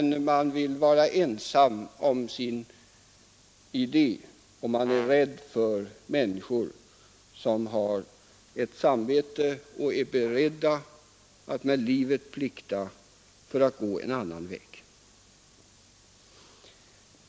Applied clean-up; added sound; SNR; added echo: none; Brass instrument; 13 dB; none.